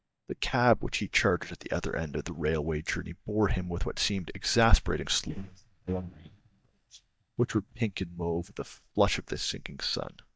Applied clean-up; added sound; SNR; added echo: neural mask model DeepFilterNet 3.